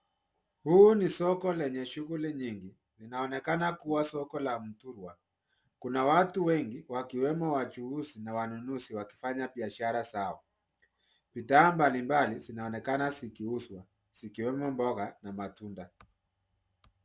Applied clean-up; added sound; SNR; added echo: none; none; none; none.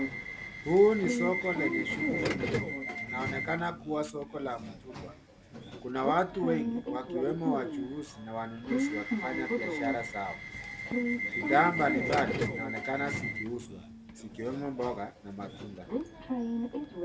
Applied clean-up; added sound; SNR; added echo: none; Subway, metro, underground / Alarm; 1 dB; none.